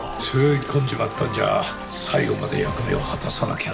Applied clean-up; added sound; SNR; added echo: none; Toilet flush + Harmonica; 13 dB; none.